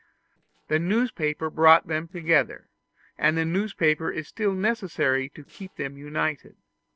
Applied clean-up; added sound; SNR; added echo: neural separator model SepFormer DNS4.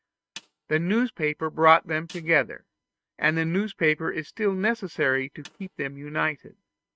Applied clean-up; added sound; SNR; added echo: neural mask model RNNoise.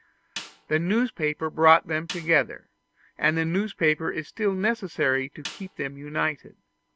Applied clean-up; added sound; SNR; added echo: none; Snare drum; 18 dB; none.